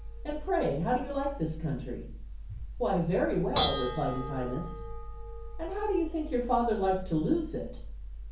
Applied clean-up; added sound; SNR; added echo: none; Dishes, pots, and pans / Bell; 6 dB; reverberation time 0.6 s.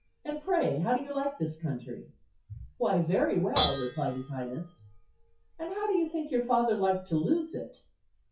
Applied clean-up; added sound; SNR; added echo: classical method WPE with log-MMSE.